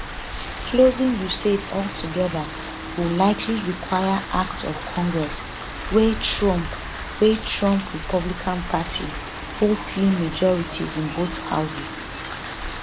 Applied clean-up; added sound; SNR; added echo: none; Rain; 8 dB; none.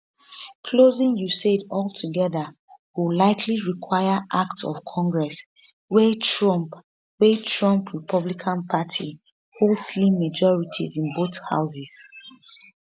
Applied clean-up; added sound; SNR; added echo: none; none; none; none.